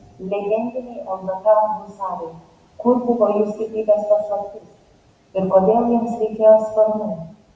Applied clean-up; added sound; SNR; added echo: none; none; none; none.